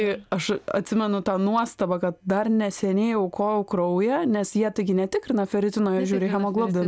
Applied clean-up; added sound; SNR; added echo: none; none; none; none.